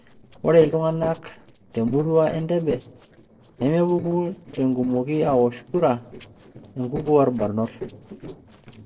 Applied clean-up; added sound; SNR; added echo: neural separator model SepFormer DNS4.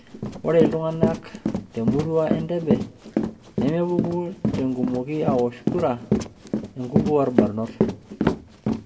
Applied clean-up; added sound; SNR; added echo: none; Run; 0 dB; reverberation time 1.3 s.